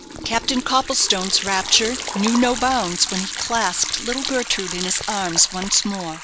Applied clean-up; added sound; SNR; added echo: none; Liquid; 8 dB; none.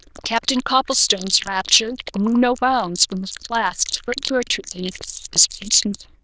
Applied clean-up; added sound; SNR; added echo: neural diffusion model UNIVERSE++.